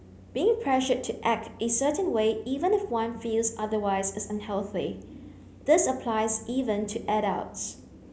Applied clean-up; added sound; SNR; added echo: none; none; none; none.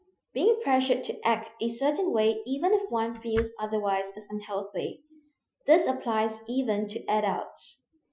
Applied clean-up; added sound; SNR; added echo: classical method Wiener filter.